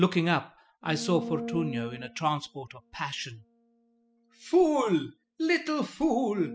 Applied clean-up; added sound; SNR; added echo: classical method spectral subtraction.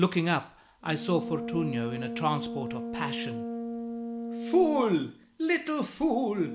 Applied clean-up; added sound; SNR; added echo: none; Brass instrument; 7 dB; none.